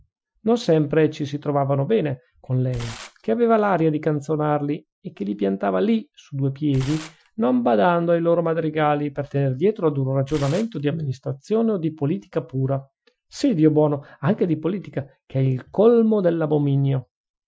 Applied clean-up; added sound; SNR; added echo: classical method Wiener filter.